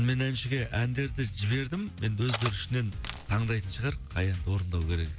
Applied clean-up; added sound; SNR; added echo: none; Cutlery, silverware; 9 dB; none.